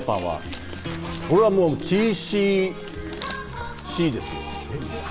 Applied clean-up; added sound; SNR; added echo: none; Acoustic guitar; 14 dB; none.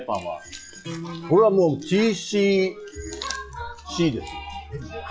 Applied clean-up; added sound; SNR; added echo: classical method log-MMSE.